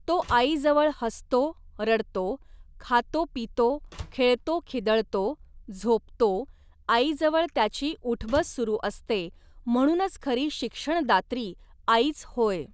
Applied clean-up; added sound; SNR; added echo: none; Slam; 19 dB; none.